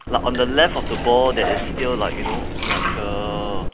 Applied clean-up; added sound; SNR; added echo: none; Liquid; 3 dB; none.